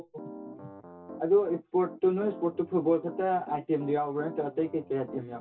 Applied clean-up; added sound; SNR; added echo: none; Piano; 16 dB; reverberation time 0.1 s.